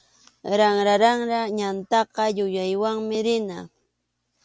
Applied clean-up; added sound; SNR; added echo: none; none; none; none.